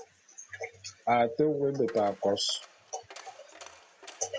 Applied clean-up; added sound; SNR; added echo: none; Coin (dropping); 20 dB; none.